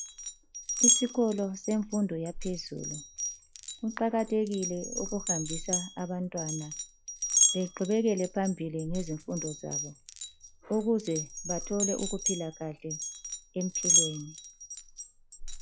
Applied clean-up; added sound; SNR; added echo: classical method log-MMSE.